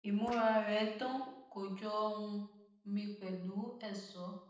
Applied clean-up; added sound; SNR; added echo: neural separator model SepFormer DNS4.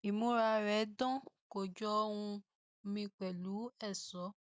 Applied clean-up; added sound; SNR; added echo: none; none; none; none.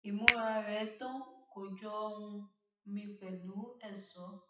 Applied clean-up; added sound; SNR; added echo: classical method WPE with log-MMSE.